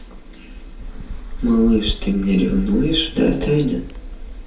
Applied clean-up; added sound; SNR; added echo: none; Bird; 8 dB; reverberation time 0.4 s.